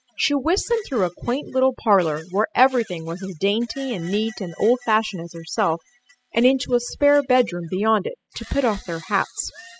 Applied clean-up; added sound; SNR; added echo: classical method spectral subtraction.